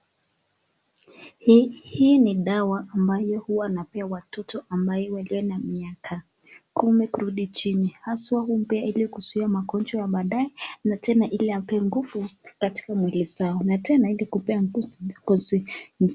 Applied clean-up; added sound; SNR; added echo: none; none; none; none.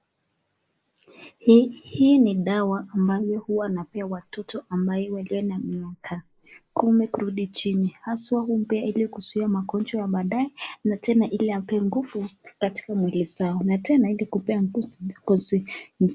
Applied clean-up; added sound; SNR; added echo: neural mask model Resemble Enhance denoiser.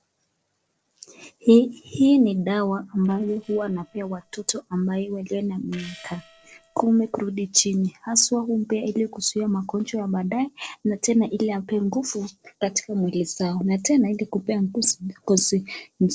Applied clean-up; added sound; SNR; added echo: neural separator model SepFormer DNS4.